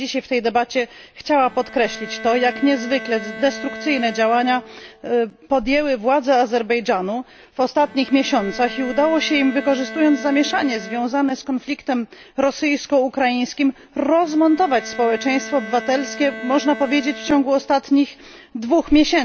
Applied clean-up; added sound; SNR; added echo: none; Bowed string instrument; 16 dB; none.